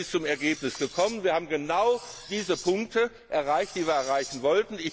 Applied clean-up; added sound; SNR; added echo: none; Cutlery, silverware; 17 dB; none.